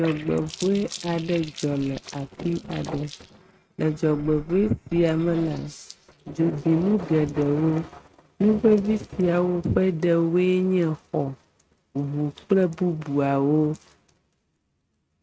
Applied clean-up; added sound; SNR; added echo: neural mask model RNNoise.